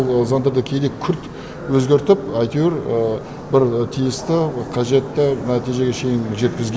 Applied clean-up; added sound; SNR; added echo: none; none; none; none.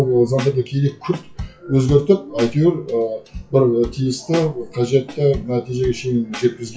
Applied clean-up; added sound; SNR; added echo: classical method WPE with log-MMSE.